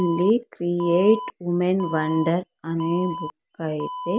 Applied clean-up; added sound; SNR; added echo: none; Alarm; 12 dB; none.